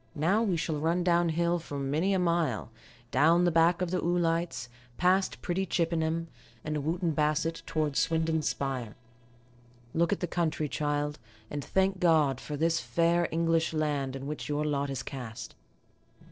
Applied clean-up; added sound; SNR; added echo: neural separator model SepFormer DNS4.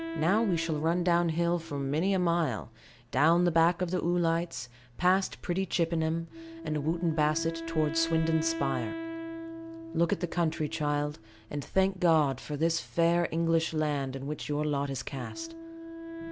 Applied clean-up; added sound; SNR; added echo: none; Wind instrument, woodwind instrument; 12 dB; none.